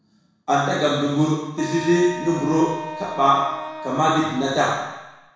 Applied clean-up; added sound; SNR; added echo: none; Wind instrument, woodwind instrument; 12 dB; reverberation time 1.1 s.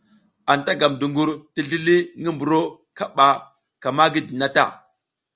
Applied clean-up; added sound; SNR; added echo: none; none; none; none.